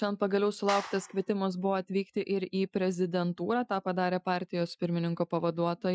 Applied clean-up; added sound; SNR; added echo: classical method Wiener filter.